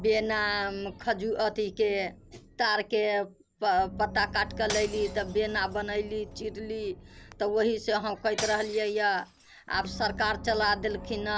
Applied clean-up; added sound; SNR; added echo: none; Gong + Shatter / Crushing; 13 dB; none.